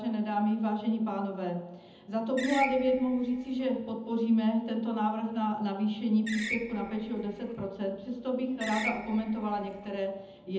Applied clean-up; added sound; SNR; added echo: none; Screech; 10 dB; reverberation time 0.8 s.